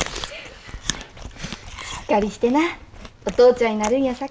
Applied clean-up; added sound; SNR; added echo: none; Chewing, mastication; 12 dB; none.